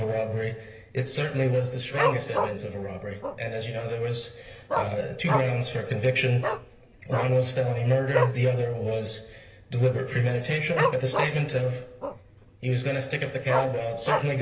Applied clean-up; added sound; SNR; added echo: none; Dog; 6 dB; reverberation time 1.4 s.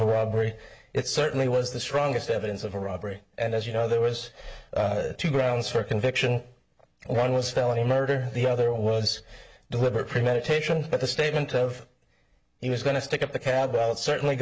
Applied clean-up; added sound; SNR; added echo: none; none; none; none.